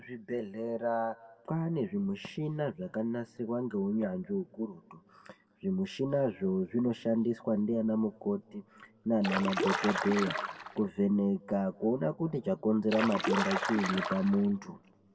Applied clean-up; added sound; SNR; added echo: none; Stream; 2 dB; reverberation time 1.6 s.